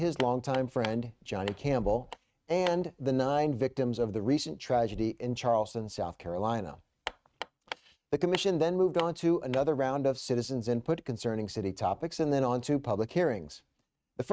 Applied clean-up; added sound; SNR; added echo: neural mask model RNNoise.